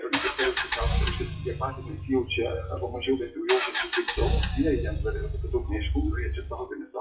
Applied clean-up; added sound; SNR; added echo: classical method WPE with log-MMSE.